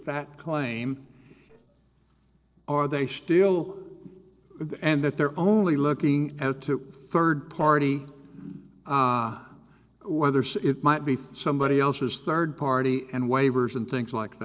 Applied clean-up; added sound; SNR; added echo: neural separator model SepFormer DNS4.